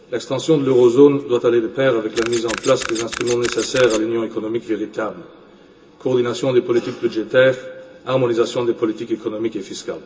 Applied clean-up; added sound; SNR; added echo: none; Camera; 13 dB; reverberation time 0.2 s.